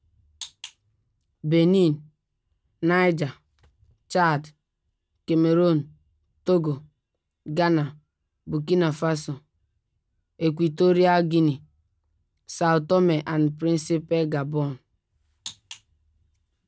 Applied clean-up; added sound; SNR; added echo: none; none; none; none.